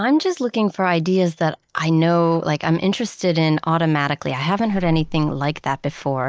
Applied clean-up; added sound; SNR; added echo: neural mask model DeepFilterNet 3.